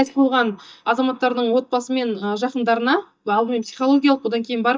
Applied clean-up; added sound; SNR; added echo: neural mask model DeepFilterNet 3.